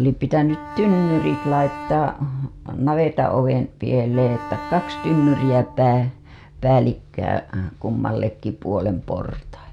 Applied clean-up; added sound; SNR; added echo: none; Bowed string instrument; 13 dB; none.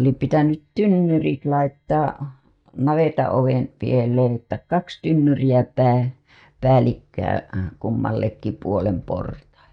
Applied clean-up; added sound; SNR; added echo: neural mask model DeepFilterNet 3.